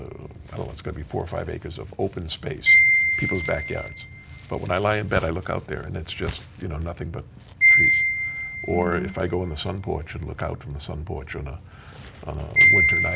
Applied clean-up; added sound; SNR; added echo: none; Wind chime; -4 dB; none.